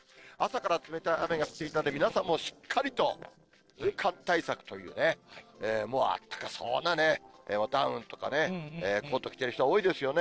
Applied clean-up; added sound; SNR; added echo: neural separator model SepFormer DNS4.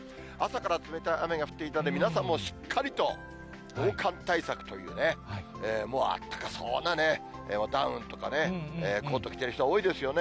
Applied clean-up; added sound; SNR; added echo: none; none; none; none.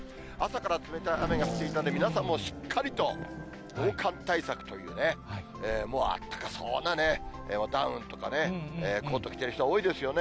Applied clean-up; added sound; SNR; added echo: none; Race car, auto racing / Accelerating, revving, vroom; 11 dB; none.